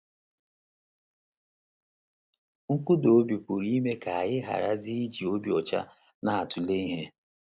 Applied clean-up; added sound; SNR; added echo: none; none; none; none.